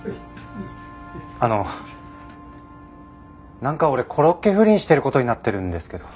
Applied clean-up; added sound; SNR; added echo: none; none; none; none.